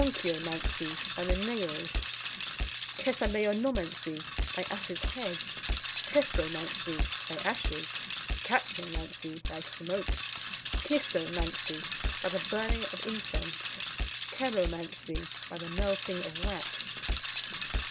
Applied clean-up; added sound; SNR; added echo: none; Bicycle; -4 dB; none.